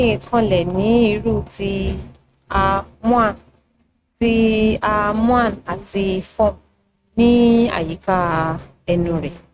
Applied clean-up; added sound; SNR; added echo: neural mask model RNNoise.